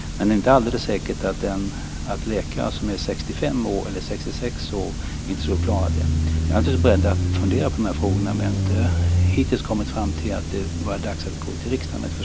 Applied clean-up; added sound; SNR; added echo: none; Motorcycle; 0 dB; none.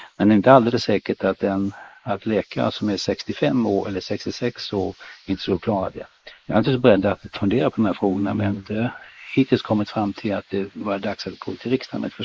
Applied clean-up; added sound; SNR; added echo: neural mask model Resemble Enhance denoiser.